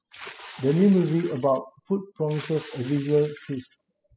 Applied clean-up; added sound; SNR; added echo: classical method spectral subtraction.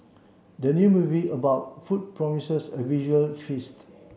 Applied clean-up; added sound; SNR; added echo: none; none; none; none.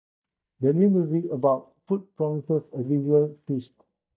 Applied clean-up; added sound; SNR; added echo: neural mask model DeepFilterNet 3.